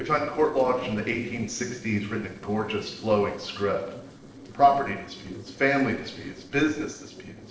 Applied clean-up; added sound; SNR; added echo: neural separator model SepFormer DNS4.